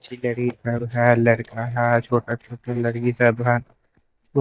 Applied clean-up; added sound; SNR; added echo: neural mask model DeepFilterNet 3.